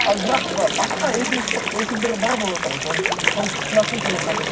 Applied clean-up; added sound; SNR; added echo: none; Water; 0 dB; reverberation time 0.4 s.